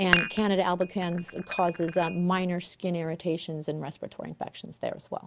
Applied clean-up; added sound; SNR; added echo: none; Dishes, pots, and pans; 4 dB; none.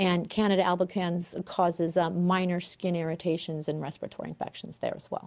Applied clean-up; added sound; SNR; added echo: none; none; none; none.